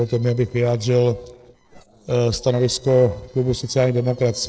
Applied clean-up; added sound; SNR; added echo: neural separator model SepFormer DNS4.